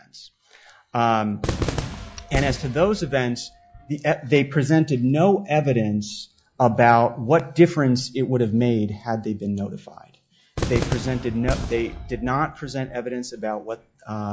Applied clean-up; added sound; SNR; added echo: classical method log-MMSE.